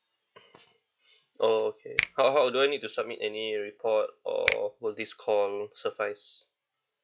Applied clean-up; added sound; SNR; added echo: classical method log-MMSE.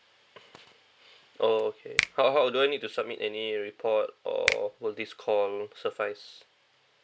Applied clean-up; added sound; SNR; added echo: none; Finger snapping; 7 dB; none.